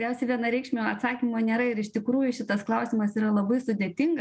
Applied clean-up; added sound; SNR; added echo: none; none; none; none.